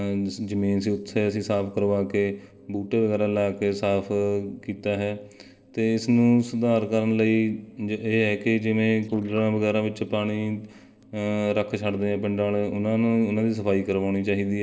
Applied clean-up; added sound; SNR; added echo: neural separator model SepFormer DNS4.